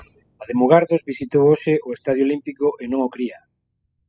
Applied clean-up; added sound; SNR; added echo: classical method spectral subtraction.